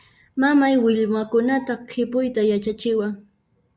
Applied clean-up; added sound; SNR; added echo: none; none; none; none.